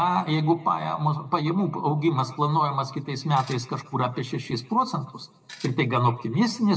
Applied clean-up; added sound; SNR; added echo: none; Tools; 19 dB; reverberation time 1.6 s.